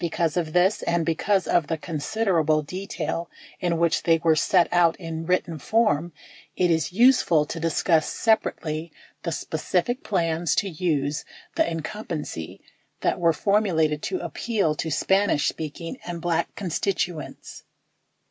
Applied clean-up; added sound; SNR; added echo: none; none; none; none.